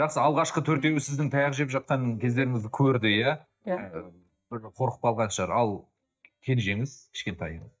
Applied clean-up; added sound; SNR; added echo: neural mask model DeepFilterNet 3.